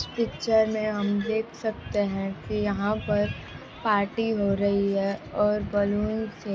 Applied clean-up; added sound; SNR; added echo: none; none; none; none.